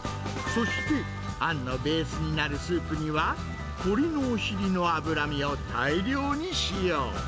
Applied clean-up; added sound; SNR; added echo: none; none; none; none.